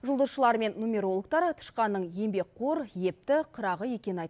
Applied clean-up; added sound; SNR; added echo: none; none; none; none.